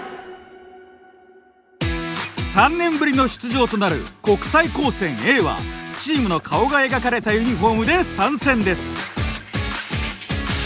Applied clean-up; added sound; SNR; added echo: none; none; none; none.